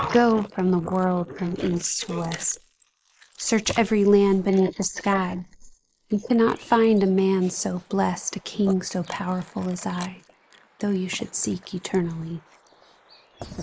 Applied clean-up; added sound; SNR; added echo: neural mask model Resemble Enhance denoiser.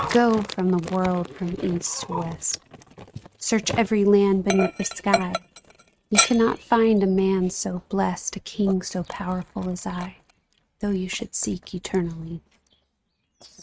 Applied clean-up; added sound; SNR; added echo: neural mask model RNNoise.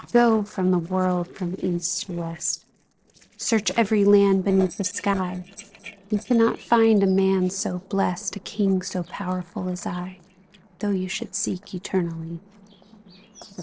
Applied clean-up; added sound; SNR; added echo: neural separator model SepFormer DNS4.